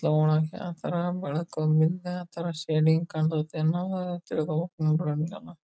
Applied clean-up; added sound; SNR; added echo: none; none; none; none.